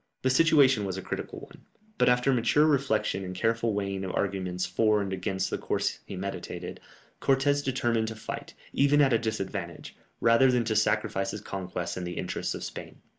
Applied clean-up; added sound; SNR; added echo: none; none; none; none.